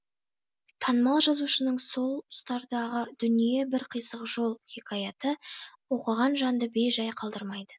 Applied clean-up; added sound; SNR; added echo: none; none; none; none.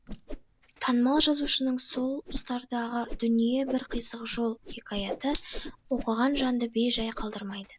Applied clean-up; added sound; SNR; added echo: none; Whoosh, swoosh, swish; 11 dB; none.